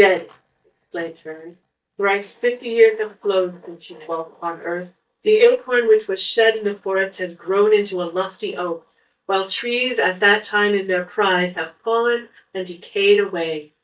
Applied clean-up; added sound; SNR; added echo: neural mask model DeepFilterNet 3.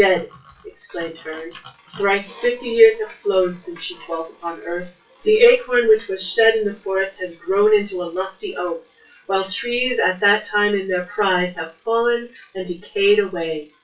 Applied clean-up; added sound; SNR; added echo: classical method WPE with log-MMSE.